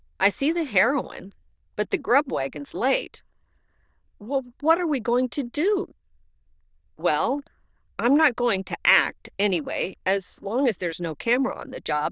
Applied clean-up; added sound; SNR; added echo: neural diffusion model UNIVERSE++.